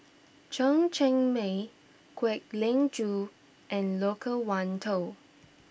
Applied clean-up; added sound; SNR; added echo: none; none; none; none.